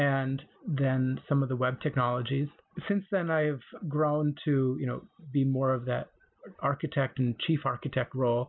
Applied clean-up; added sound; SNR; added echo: none; none; none; none.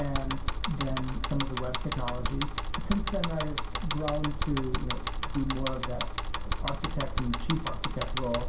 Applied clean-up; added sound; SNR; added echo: none; Bicycle; -4 dB; reverberation time 0.5 s.